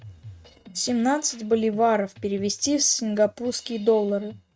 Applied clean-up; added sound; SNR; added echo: neural mask model RNNoise.